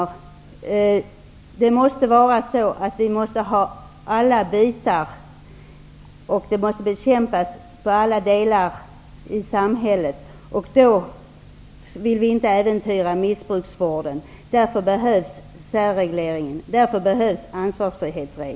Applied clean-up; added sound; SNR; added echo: none; none; none; none.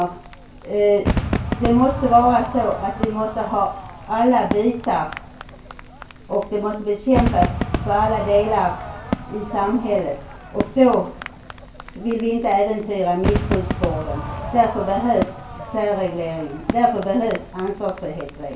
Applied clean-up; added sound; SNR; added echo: none; Crowd / Fireworks; 7 dB; reverberation time 0.3 s.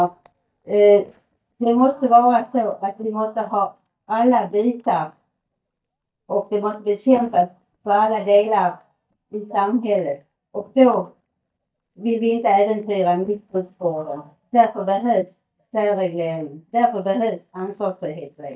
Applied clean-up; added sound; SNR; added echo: neural mask model DeepFilterNet 3.